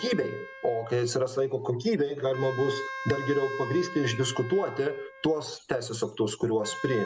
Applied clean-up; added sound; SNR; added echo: none; Wind instrument, woodwind instrument; 13 dB; none.